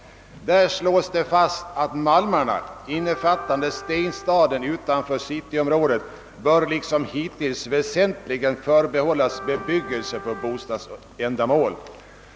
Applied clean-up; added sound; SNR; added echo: none; Trumpet; 17 dB; none.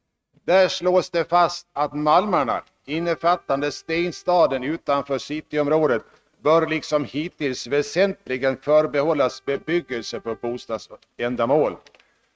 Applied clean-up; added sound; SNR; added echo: neural mask model RNNoise.